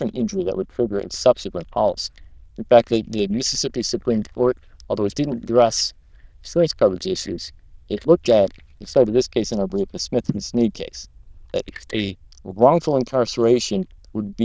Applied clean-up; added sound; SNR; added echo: neural diffusion model UNIVERSE++.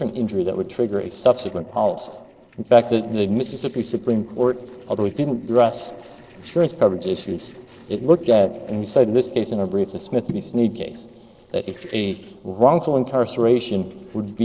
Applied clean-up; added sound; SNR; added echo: neural separator model SepFormer DNS4.